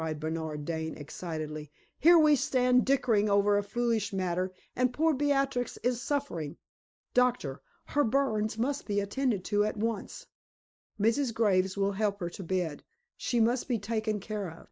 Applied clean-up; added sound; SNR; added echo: neural mask model Resemble Enhance denoiser.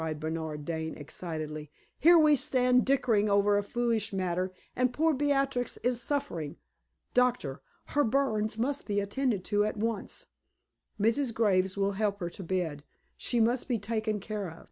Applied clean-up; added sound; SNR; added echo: none; none; none; none.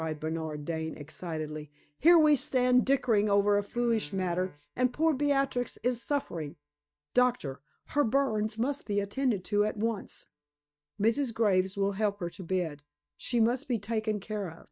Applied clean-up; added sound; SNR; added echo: neural mask model DeepFilterNet 3.